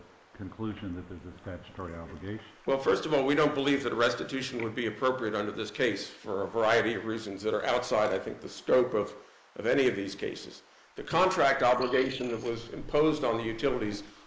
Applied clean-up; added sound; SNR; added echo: neural mask model Resemble Enhance denoiser.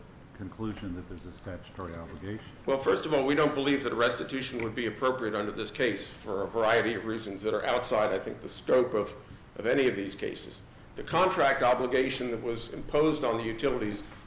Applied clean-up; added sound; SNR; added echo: none; none; none; none.